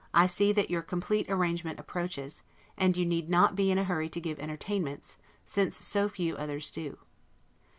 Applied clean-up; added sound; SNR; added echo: none; none; none; none.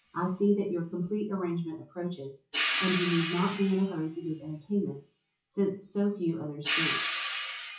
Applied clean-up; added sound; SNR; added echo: classical method WPE with log-MMSE.